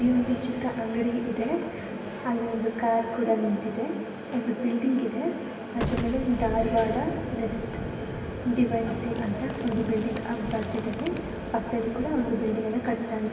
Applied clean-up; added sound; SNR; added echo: none; Boom; 10 dB; reverberation time 2.9 s.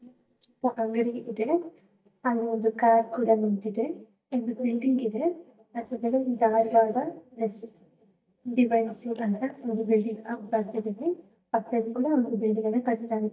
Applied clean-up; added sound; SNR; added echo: neural mask model DeepFilterNet 3.